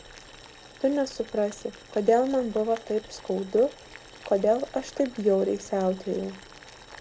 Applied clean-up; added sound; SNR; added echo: none; Boiling; 20 dB; none.